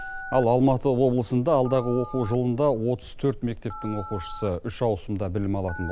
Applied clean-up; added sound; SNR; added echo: none; Telephone; 14 dB; none.